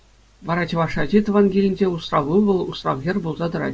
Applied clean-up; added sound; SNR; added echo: none; none; none; none.